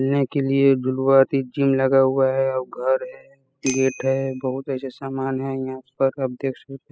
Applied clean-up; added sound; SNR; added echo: classical method spectral subtraction.